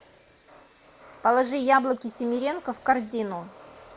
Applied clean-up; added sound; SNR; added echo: none; none; none; none.